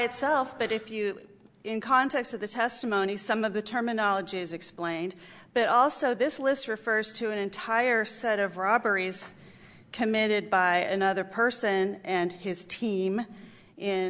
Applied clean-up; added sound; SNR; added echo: none; none; none; none.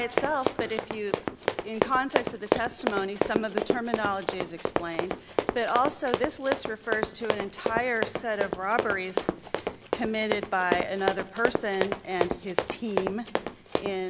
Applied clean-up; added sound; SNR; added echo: none; Run; 0 dB; none.